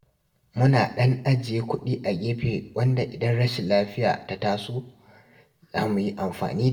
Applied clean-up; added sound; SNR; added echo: none; none; none; reverberation time 0.6 s.